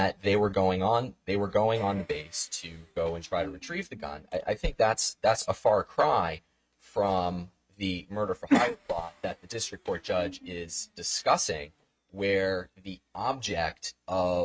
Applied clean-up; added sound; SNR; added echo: neural mask model RNNoise.